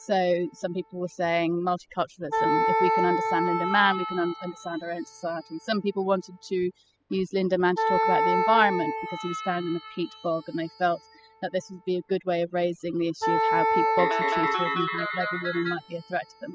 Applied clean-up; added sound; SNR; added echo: classical method spectral subtraction.